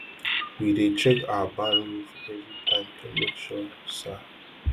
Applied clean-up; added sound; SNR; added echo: none; Bird vocalization, bird call, bird song; 4 dB; none.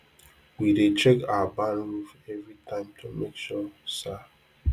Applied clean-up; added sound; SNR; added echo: none; none; none; none.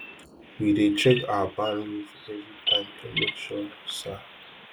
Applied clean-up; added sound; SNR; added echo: neural mask model Resemble Enhance denoiser.